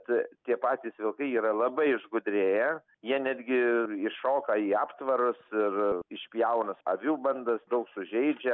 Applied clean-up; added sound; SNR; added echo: none; none; none; none.